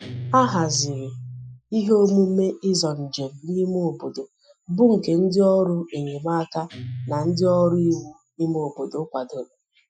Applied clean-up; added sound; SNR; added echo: classical method Wiener filter.